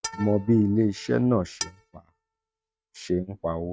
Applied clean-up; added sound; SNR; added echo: neural mask model RNNoise.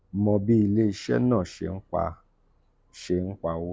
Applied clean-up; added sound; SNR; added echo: none; none; none; none.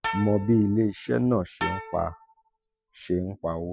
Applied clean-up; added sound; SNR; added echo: classical method spectral subtraction.